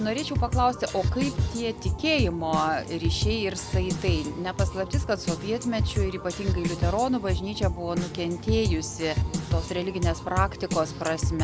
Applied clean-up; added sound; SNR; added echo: none; Drum kit; 0 dB; none.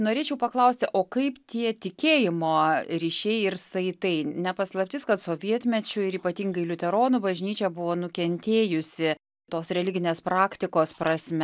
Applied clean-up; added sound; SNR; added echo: none; none; none; none.